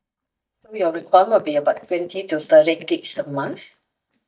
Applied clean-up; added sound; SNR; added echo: neural mask model DeepFilterNet 3.